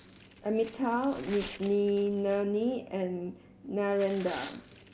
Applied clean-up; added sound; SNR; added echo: none; Tearing; 18 dB; none.